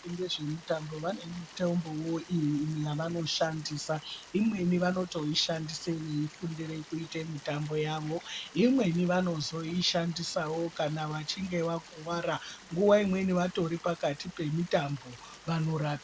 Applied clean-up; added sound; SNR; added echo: none; Stream; 20 dB; none.